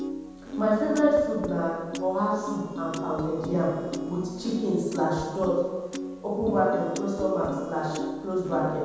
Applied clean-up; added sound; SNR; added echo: none; Piano; 8 dB; reverberation time 1.2 s.